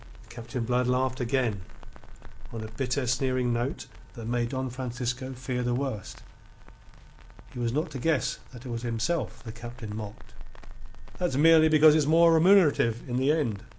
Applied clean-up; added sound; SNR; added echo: none; Crackle; 11 dB; none.